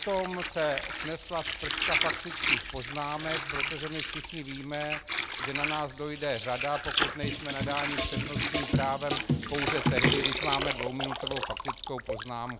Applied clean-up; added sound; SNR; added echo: none; Drum kit + Water; -4 dB; none.